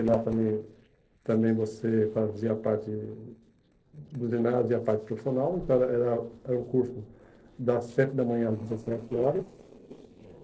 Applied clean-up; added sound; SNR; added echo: neural separator model SepFormer DNS4.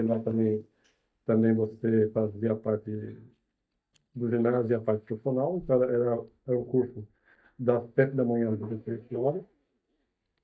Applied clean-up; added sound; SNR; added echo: neural mask model DeepFilterNet 3.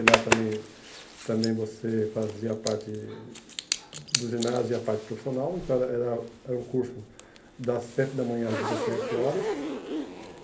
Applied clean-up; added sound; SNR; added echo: none; Zipper (clothing); 3 dB; reverberation time 0.3 s.